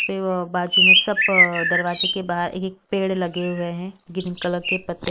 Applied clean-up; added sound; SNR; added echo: neural mask model Resemble Enhance denoiser.